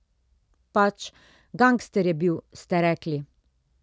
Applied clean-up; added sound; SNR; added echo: none; none; none; none.